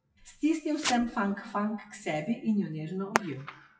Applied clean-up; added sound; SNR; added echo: classical method WPE with log-MMSE.